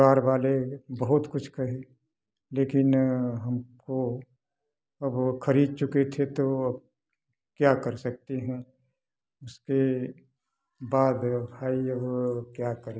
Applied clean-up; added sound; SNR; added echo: none; none; none; none.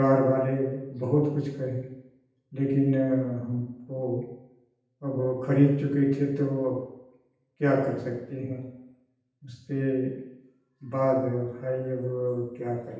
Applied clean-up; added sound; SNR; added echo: none; none; none; reverberation time 0.9 s.